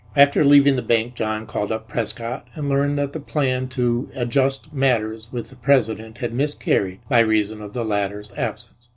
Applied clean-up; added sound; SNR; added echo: none; none; none; none.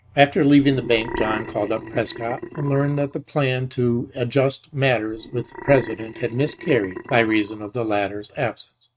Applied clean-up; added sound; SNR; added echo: neural mask model RNNoise.